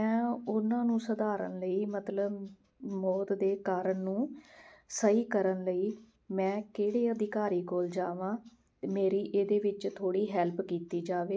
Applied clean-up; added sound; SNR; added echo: none; none; none; none.